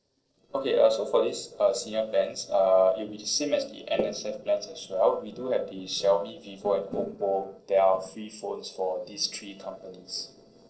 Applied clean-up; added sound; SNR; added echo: neural separator model SepFormer DNS4.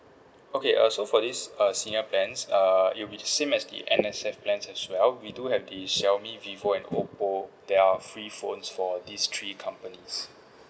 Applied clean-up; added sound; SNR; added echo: none; none; none; none.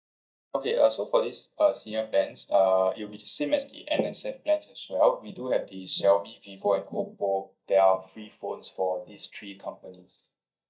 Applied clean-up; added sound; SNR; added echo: neural mask model DeepFilterNet 3.